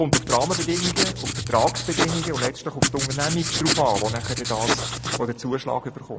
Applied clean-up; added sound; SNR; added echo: none; Writing; -3 dB; none.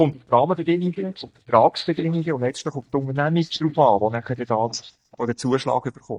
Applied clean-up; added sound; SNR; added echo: neural mask model DeepFilterNet 3.